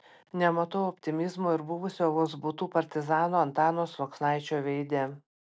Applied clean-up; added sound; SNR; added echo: none; none; none; none.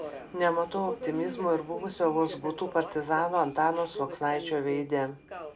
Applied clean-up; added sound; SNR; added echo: none; Subway, metro, underground; 12 dB; reverberation time 0.2 s.